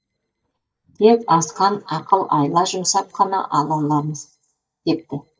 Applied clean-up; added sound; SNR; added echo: neural mask model DeepFilterNet 3.